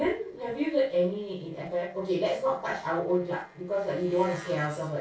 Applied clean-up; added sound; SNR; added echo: neural separator model SepFormer DNS4.